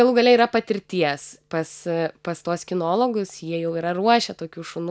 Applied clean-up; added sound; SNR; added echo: none; none; none; none.